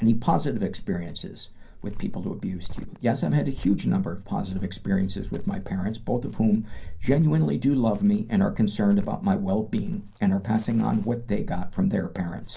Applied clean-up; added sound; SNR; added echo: none; Cricket; 9 dB; reverberation time 0.3 s.